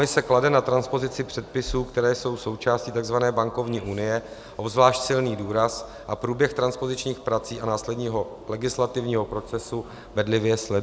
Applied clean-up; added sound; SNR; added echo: none; none; none; none.